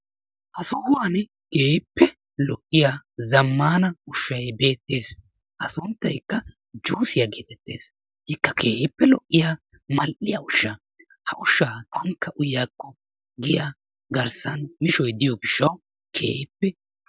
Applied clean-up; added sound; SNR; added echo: none; none; none; none.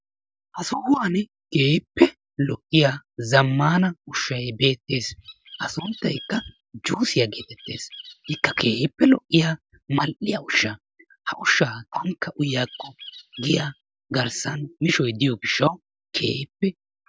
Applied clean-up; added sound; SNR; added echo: none; Bird; 19 dB; none.